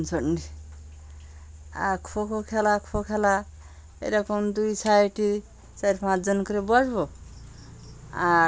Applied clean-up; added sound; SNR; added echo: none; none; none; none.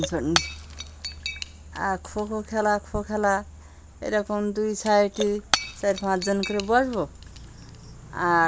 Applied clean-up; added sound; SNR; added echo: none; Shatter / Crushing; 9 dB; none.